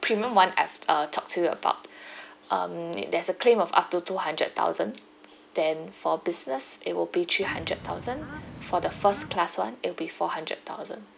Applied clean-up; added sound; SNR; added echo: none; Bird / Fowl; 12 dB; none.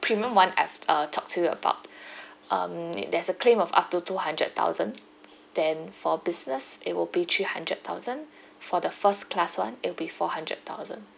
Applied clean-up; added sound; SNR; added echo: none; none; none; none.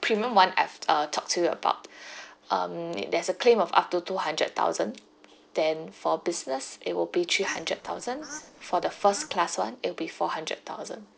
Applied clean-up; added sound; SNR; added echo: neural separator model SepFormer DNS4.